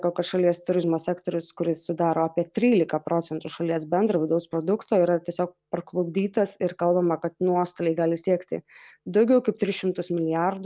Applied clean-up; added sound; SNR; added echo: none; none; none; none.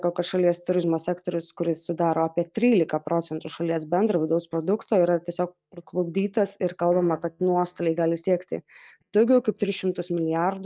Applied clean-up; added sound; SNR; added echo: neural mask model DeepFilterNet 3.